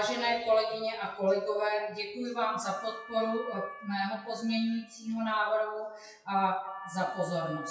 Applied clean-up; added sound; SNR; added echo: classical method WPE with log-MMSE.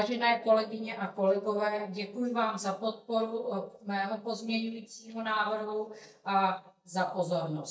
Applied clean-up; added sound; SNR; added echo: neural mask model DeepFilterNet 3.